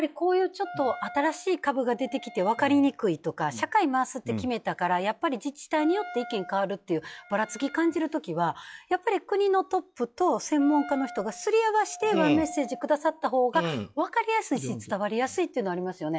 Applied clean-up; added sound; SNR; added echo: classical method log-MMSE.